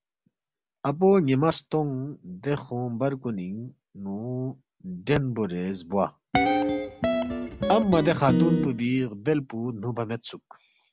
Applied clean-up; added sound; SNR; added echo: none; Guitar; 0 dB; none.